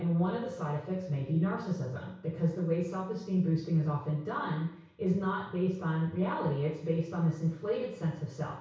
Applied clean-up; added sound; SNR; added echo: none; none; none; reverberation time 0.6 s.